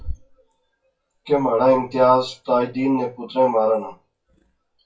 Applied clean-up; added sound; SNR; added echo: classical method WPE with log-MMSE.